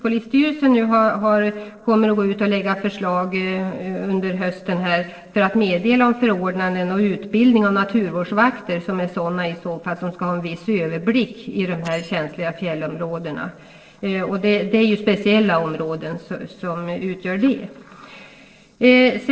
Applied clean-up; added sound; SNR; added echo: neural separator model SepFormer DNS4.